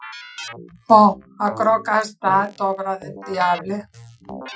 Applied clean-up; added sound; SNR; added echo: classical method Wiener filter.